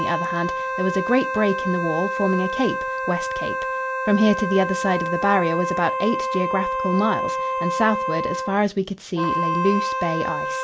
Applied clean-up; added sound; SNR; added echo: none; Wind instrument, woodwind instrument; 2 dB; none.